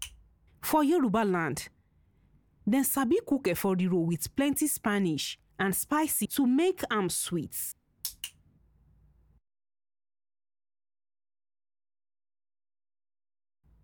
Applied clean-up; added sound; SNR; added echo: none; none; none; none.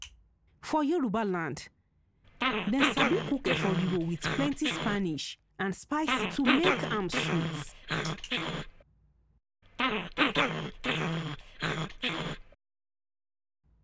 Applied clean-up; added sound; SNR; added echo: none; Growling; -2 dB; none.